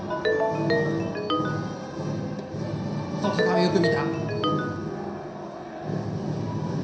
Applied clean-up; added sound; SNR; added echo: none; Ringtone; 0 dB; reverberation time 0.7 s.